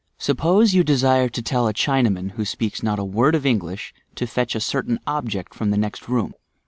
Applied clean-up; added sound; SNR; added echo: none; none; none; none.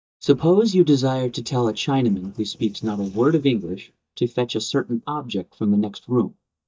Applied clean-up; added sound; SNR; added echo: neural mask model DeepFilterNet 3.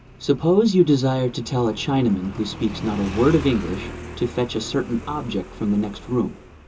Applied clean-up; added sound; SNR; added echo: none; Motorcycle; 13 dB; reverberation time 0.2 s.